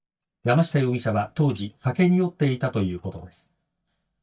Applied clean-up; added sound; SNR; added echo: neural mask model DeepFilterNet 3.